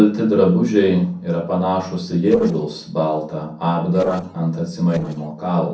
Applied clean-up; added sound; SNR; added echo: neural separator model SepFormer DNS4.